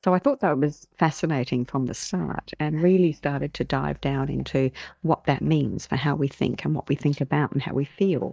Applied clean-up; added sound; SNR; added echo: neural mask model DeepFilterNet 3.